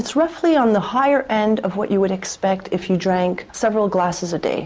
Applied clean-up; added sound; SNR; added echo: none; none; none; none.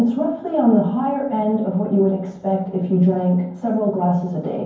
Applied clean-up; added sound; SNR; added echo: none; none; none; reverberation time 0.9 s.